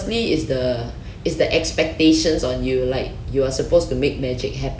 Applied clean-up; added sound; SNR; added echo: none; none; none; none.